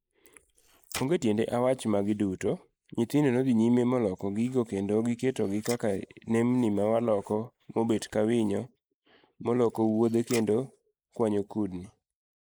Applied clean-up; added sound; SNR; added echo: neural mask model Resemble Enhance denoiser.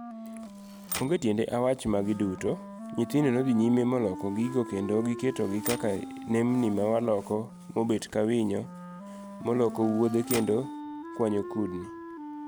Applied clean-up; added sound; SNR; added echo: none; Typewriter + Wind instrument, woodwind instrument; 11 dB; none.